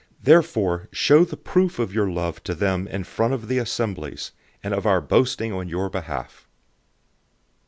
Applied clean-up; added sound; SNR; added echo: none; none; none; none.